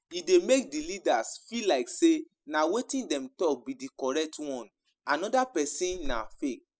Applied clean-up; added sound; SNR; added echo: classical method spectral subtraction.